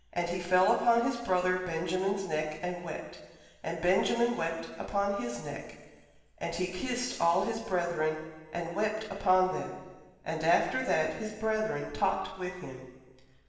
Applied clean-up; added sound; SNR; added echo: none; none; none; reverberation time 1.4 s.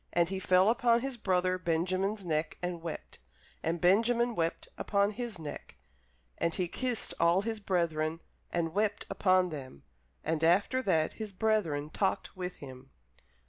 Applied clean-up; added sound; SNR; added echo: none; none; none; none.